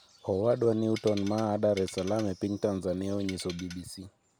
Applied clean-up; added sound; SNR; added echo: none; Tools; 17 dB; none.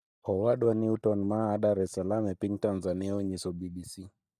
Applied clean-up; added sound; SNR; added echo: neural mask model DeepFilterNet 3.